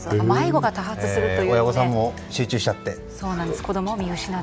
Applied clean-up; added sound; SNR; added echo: none; none; none; none.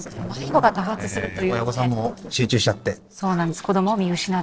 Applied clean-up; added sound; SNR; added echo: neural separator model SepFormer DNS4.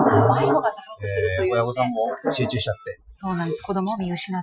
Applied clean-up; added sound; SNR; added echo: classical method Wiener filter.